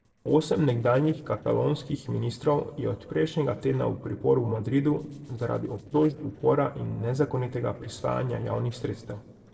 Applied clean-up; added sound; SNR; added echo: neural separator model SepFormer DNS4.